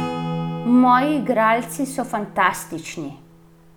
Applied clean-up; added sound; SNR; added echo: none; Acoustic guitar / Strum; 11 dB; none.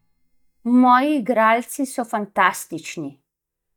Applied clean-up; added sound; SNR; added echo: neural mask model DeepFilterNet 3.